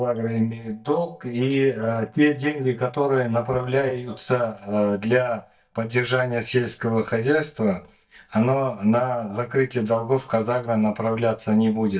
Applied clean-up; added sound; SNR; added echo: neural mask model DeepFilterNet 3.